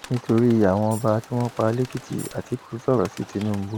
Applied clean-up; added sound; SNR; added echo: none; Tambourine + Bird; 19 dB; none.